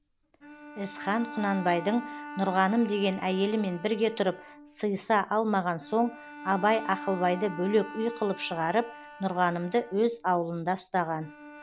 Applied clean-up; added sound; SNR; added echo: none; Bowed string instrument; 15 dB; none.